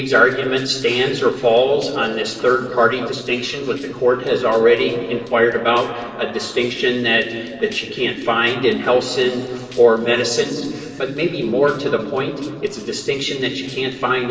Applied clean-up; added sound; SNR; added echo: neural separator model SepFormer DNS4.